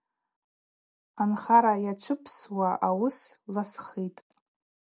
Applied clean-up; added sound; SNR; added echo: none; none; none; none.